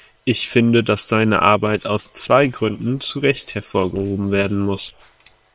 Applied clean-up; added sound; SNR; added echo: neural separator model SepFormer WHAM!.